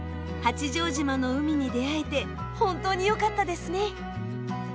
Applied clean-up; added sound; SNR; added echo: none; none; none; none.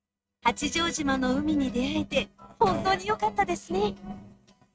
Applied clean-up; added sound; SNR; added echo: neural mask model RNNoise.